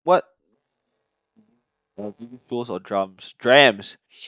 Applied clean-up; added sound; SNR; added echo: neural mask model DeepFilterNet 3.